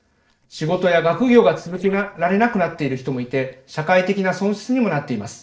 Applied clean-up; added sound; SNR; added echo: neural separator model SepFormer DNS4.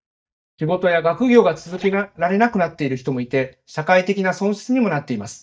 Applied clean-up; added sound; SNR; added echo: neural mask model DeepFilterNet 3.